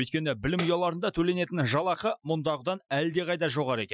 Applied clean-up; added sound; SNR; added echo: classical method Wiener filter.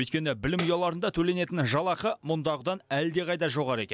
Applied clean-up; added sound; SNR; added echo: none; Tambourine; 15 dB; none.